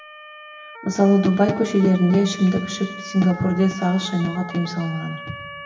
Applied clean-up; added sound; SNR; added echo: none; Motor vehicle (road) / Siren; 15 dB; reverberation time 1.0 s.